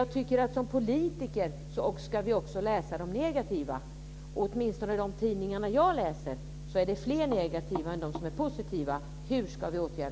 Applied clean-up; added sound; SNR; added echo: none; none; none; none.